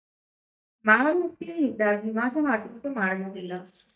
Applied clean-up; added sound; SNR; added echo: neural mask model DeepFilterNet 3.